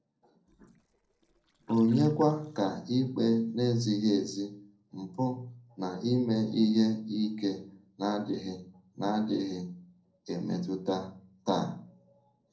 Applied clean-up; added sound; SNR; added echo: neural separator model SepFormer DNS4.